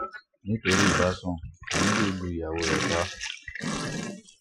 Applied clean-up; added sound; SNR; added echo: classical method Wiener filter.